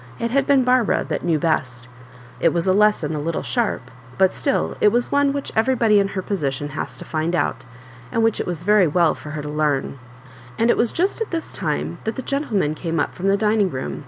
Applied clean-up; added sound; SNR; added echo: none; none; none; none.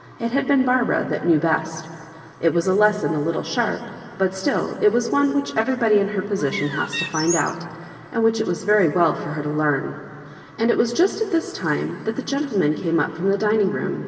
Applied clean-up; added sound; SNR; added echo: none; Bird; 8 dB; reverberation time 2.6 s.